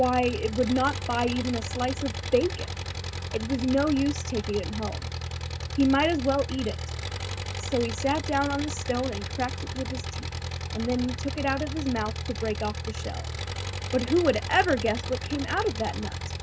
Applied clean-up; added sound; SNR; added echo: none; Engine; 5 dB; none.